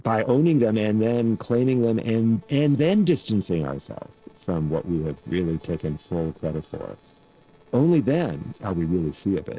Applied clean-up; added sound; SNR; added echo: neural separator model SepFormer DNS4.